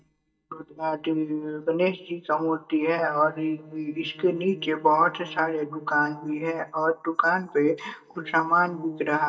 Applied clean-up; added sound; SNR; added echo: neural mask model DeepFilterNet 3.